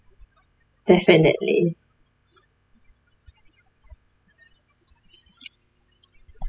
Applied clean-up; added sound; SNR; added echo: classical method spectral subtraction.